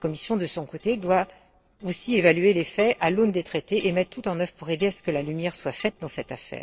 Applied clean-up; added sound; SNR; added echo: neural separator model SepFormer DNS4.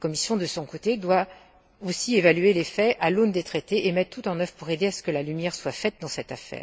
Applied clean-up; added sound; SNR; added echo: none; none; none; none.